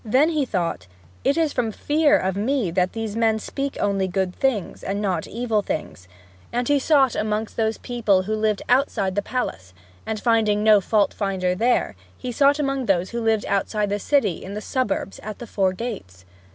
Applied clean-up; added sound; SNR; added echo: none; none; none; none.